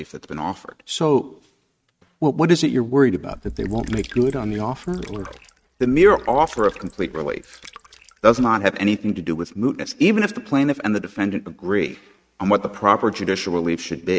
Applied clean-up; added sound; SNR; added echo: neural mask model RNNoise.